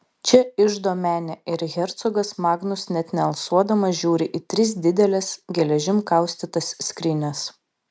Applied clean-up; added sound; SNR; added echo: none; none; none; none.